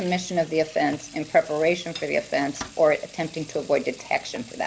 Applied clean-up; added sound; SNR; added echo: none; Sink (filling or washing) / Water tap, faucet; 19 dB; none.